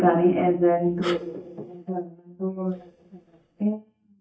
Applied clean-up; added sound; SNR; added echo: neural mask model DeepFilterNet 3.